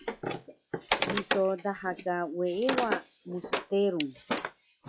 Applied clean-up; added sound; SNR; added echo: classical method log-MMSE.